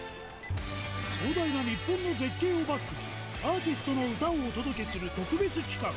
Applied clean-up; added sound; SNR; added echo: none; Telephone + Waves, surf; 18 dB; none.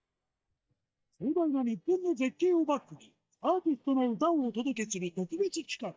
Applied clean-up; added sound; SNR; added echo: neural mask model DeepFilterNet 3.